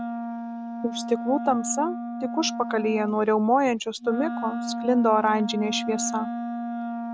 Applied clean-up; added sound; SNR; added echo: none; Wind instrument, woodwind instrument; 6 dB; none.